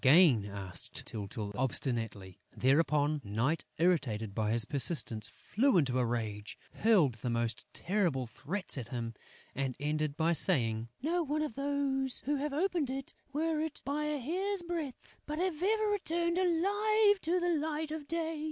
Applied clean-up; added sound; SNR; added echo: none; none; none; none.